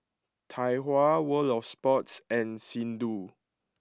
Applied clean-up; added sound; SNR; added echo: none; none; none; none.